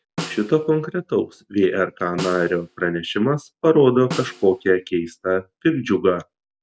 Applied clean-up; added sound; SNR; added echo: none; Snare drum; 16 dB; none.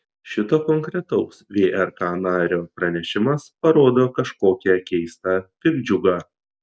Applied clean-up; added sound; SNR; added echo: none; none; none; none.